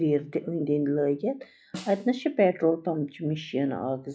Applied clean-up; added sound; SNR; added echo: classical method log-MMSE.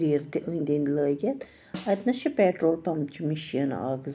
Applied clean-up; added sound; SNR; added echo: none; Snare drum; 18 dB; none.